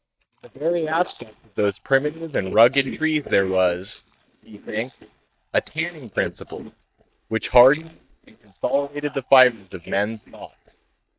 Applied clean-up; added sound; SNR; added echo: neural mask model DeepFilterNet 3.